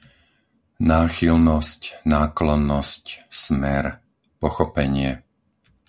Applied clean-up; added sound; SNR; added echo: none; none; none; none.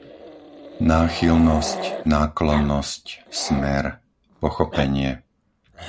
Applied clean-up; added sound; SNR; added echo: none; Growling; 11 dB; none.